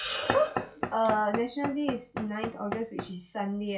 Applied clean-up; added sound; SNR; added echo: classical method log-MMSE.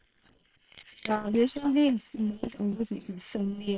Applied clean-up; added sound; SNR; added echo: neural separator model SepFormer WHAM!.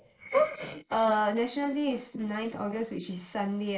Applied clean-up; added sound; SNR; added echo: neural mask model Resemble Enhance denoiser.